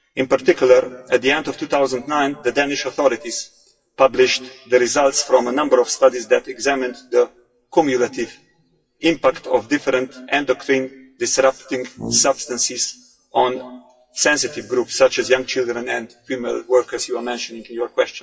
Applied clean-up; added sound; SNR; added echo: classical method WPE with log-MMSE.